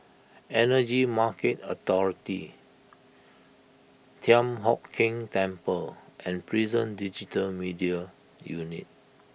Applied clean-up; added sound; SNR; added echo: none; none; none; none.